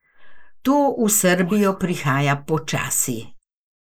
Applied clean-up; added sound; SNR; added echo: neural mask model Resemble Enhance denoiser.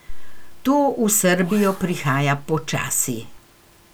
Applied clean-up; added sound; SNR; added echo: none; Zipper (clothing); 10 dB; none.